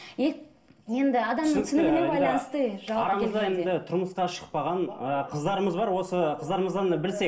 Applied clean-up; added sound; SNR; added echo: none; none; none; reverberation time 0.5 s.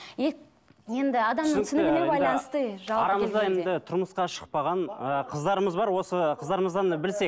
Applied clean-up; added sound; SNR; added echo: none; none; none; none.